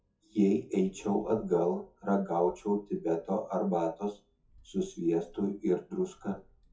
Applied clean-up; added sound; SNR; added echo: classical method WPE with log-MMSE.